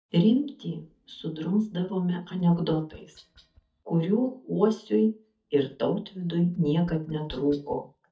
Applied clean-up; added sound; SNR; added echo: neural mask model DeepFilterNet 3.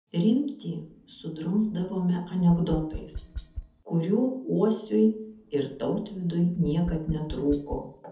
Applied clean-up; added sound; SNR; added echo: none; Tap; 14 dB; reverberation time 0.7 s.